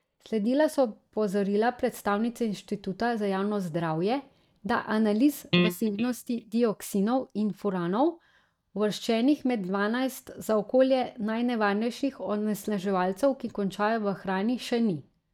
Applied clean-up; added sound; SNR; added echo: neural mask model DeepFilterNet 3.